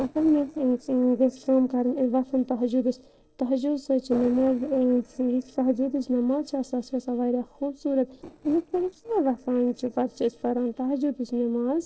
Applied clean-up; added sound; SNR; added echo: neural separator model SepFormer DNS4.